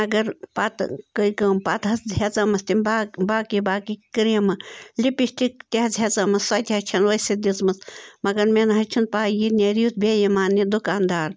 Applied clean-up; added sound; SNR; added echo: none; none; none; none.